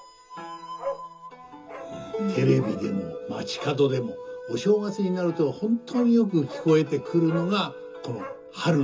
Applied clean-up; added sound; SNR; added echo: none; Bark; 17 dB; reverberation time 0.2 s.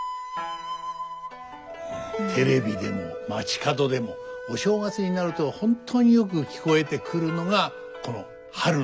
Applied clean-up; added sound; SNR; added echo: none; none; none; none.